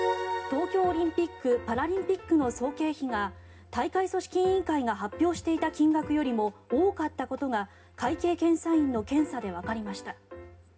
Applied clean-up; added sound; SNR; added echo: none; none; none; reverberation time 0.3 s.